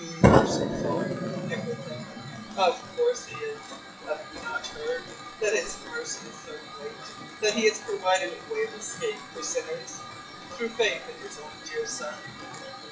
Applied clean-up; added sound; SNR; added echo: classical method WPE with log-MMSE.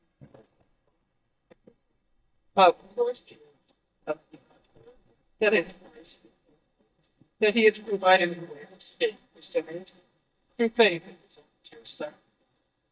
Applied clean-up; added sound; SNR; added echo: neural mask model DeepFilterNet 3.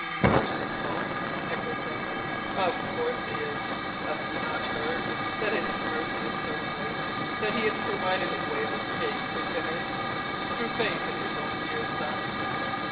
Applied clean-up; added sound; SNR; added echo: none; Hiss / Fire; -5 dB; reverberation time 2.0 s.